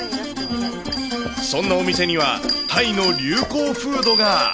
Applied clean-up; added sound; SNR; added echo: none; none; none; none.